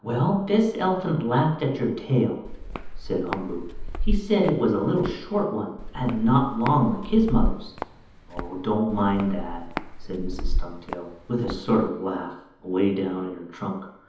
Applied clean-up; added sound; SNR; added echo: none; Walk, footsteps; 4 dB; reverberation time 1.3 s.